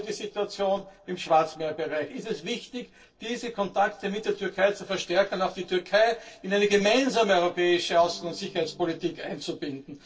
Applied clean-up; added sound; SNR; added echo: neural separator model SepFormer DNS4.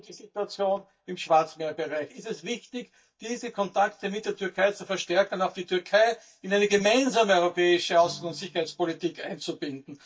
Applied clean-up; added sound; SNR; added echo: neural mask model DeepFilterNet 3.